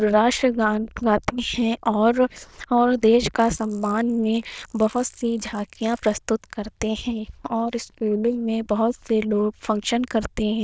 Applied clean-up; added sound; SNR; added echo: neural diffusion model UNIVERSE++.